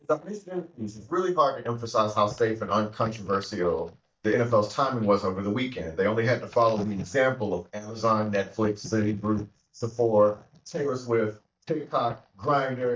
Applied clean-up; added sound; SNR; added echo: neural mask model DeepFilterNet 3.